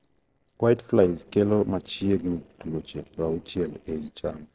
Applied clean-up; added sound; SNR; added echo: neural separator model SepFormer DNS4.